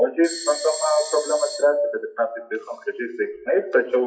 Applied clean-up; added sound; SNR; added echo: classical method WPE with log-MMSE.